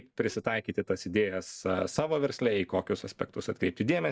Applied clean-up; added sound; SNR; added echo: neural mask model DeepFilterNet 3.